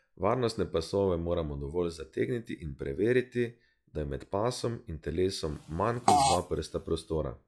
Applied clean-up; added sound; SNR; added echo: classical method log-MMSE.